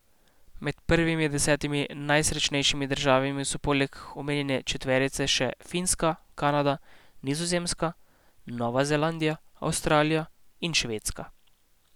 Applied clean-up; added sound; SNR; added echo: none; none; none; none.